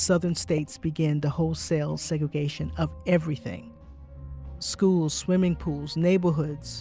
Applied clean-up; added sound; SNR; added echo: none; none; none; none.